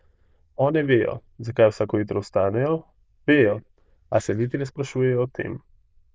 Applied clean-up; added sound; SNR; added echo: neural diffusion model UNIVERSE++.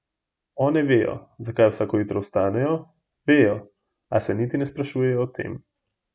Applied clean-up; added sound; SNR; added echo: none; none; none; none.